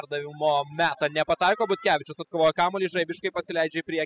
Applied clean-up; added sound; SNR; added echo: classical method spectral subtraction.